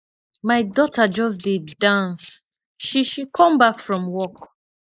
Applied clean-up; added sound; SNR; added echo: neural mask model Resemble Enhance denoiser.